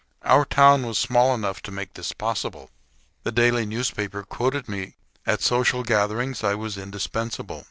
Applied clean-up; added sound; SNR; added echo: none; none; none; none.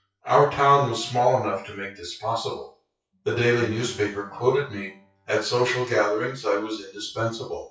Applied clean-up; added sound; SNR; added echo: classical method WPE with log-MMSE.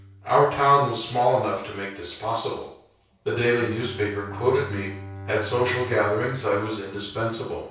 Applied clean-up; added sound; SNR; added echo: none; Bowed string instrument; 17 dB; reverberation time 0.6 s.